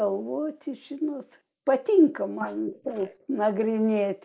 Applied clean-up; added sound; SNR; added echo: neural mask model Resemble Enhance denoiser.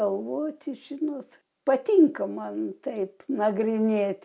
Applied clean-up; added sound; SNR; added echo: none; none; none; none.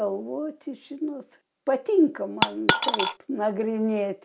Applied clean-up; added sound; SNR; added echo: none; Coin (dropping); -3 dB; none.